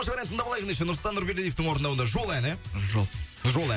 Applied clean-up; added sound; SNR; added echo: none; none; none; none.